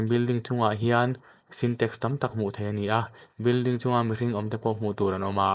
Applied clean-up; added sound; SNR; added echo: neural mask model Resemble Enhance denoiser.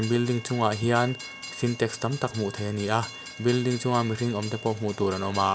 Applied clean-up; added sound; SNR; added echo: none; Train; 15 dB; none.